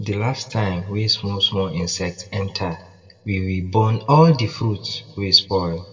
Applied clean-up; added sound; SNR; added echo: none; none; none; reverberation time 1.2 s.